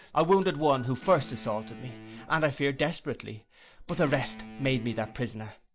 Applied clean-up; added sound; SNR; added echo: none; Guitar + Doorbell; 15 dB; none.